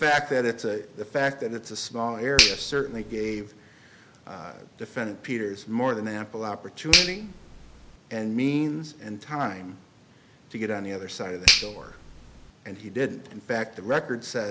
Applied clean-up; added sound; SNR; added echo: none; Finger snapping; 1 dB; none.